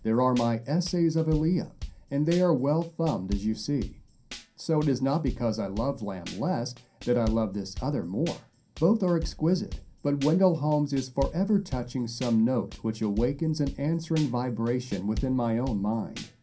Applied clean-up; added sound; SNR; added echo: none; Tambourine / Drum / Drum kit; 13 dB; reverberation time 0.3 s.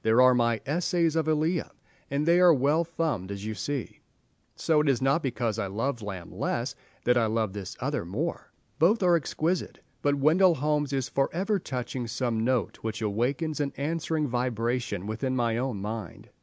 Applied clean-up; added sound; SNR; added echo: none; none; none; none.